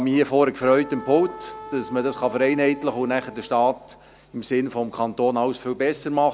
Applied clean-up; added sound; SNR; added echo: none; Wind instrument, woodwind instrument; 17 dB; none.